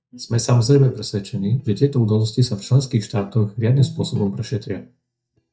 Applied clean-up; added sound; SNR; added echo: neural mask model DeepFilterNet 3.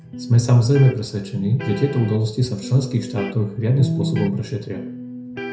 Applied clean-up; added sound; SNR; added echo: none; Electric guitar; 10 dB; reverberation time 0.5 s.